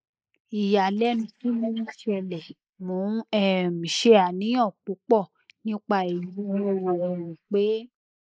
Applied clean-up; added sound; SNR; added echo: neural mask model Resemble Enhance denoiser.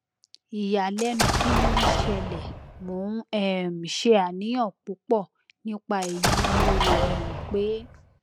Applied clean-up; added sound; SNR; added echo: none; Explosion; -3 dB; none.